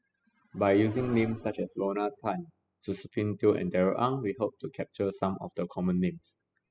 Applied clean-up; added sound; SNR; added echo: classical method spectral subtraction.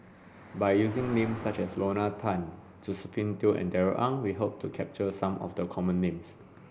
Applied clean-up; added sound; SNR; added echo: none; Cricket; 18 dB; none.